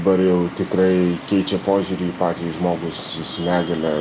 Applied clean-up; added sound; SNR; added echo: none; Traffic noise, roadway noise; 15 dB; none.